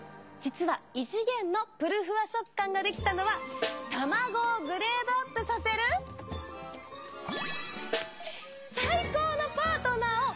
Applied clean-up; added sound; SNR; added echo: none; Snare drum; 11 dB; none.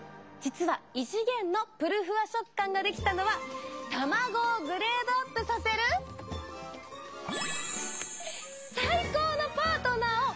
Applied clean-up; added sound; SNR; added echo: none; none; none; none.